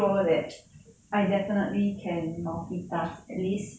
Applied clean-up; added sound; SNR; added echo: none; none; none; none.